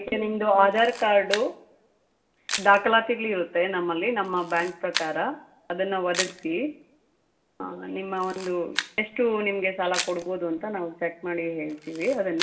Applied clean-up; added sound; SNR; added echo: none; Camera; 12 dB; reverberation time 0.7 s.